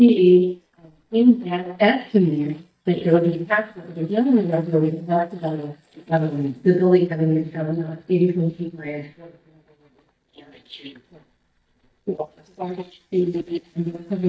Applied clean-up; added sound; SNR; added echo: neural mask model DeepFilterNet 3.